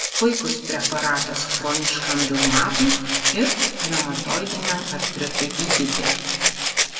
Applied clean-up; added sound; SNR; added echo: none; Rattle (instrument); -2 dB; reverberation time 2.0 s.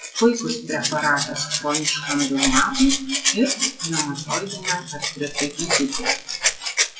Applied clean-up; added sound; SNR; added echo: classical method WPE with log-MMSE.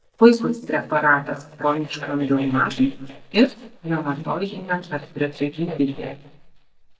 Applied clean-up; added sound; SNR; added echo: neural mask model DeepFilterNet 3.